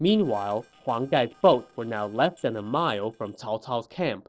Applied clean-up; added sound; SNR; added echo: neural separator model SepFormer DNS4.